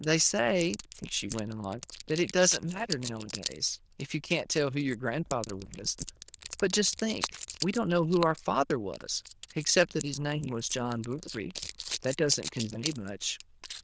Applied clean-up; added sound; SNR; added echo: neural diffusion model UNIVERSE++.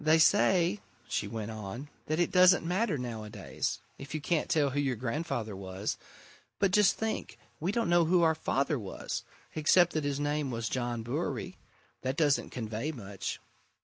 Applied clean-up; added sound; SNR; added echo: none; none; none; none.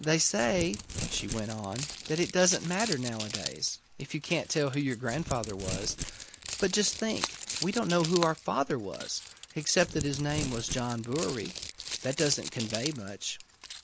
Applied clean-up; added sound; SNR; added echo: none; Shatter + Crumpling, crinkling; 8 dB; none.